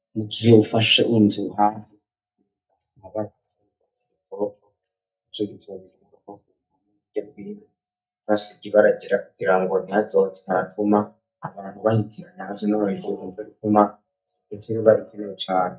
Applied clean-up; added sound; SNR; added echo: neural mask model DeepFilterNet 3.